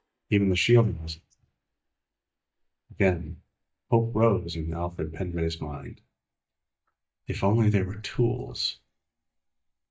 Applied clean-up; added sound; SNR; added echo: neural mask model DeepFilterNet 3.